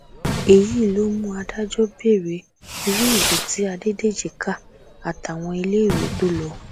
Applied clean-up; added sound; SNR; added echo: none; Fireworks; 7 dB; none.